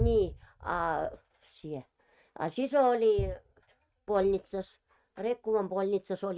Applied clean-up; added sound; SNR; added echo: neural mask model RNNoise.